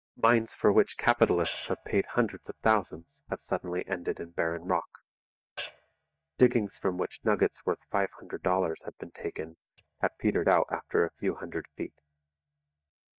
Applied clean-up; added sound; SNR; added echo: neural mask model DeepFilterNet 3.